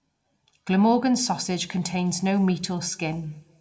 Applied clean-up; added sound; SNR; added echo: none; none; none; reverberation time 0.3 s.